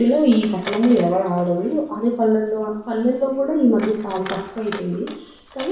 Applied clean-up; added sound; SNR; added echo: none; Coin (dropping); 18 dB; reverberation time 0.7 s.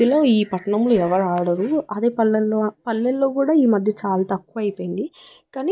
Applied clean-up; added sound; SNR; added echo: none; none; none; none.